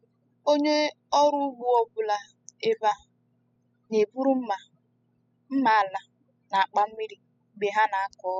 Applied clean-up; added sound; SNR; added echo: classical method spectral subtraction.